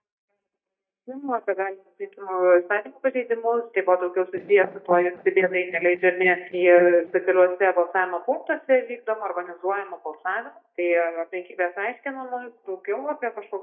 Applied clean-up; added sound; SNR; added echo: neural mask model DeepFilterNet 3.